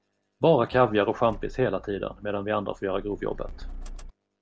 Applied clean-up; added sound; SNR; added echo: none; Motor vehicle (road); 14 dB; none.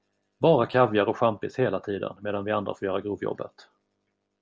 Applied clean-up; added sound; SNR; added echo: none; none; none; none.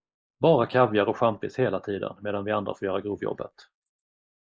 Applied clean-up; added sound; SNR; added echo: neural mask model Resemble Enhance denoiser.